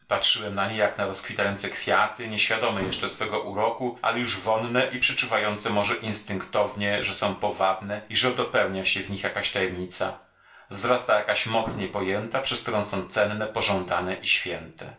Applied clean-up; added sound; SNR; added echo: none; Explosion; 14 dB; reverberation time 0.3 s.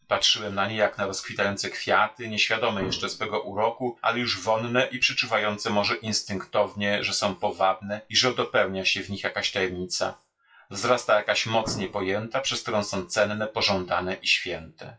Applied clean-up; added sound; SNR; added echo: classical method WPE with log-MMSE.